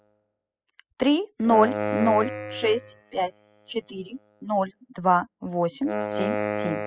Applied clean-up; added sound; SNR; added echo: classical method spectral subtraction.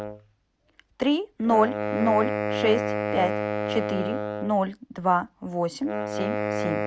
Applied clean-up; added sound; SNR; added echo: none; Wind instrument, woodwind instrument; 3 dB; none.